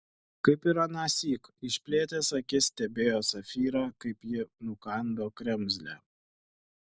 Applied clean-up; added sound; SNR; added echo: none; none; none; none.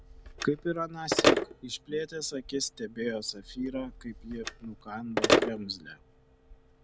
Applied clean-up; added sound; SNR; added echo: none; Telephone; -4 dB; none.